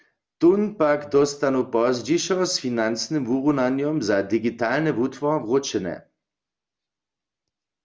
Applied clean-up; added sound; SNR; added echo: none; none; none; none.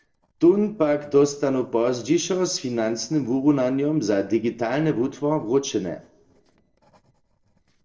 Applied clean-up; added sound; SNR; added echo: neural separator model SepFormer DNS4.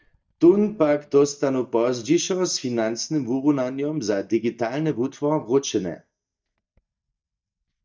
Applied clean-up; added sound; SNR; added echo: neural mask model DeepFilterNet 3.